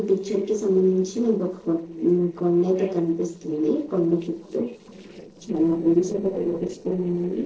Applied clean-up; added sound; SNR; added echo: neural separator model SepFormer DNS4.